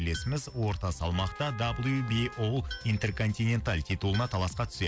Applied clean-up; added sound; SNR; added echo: none; Tools + Wind instrument, woodwind instrument; 17 dB; none.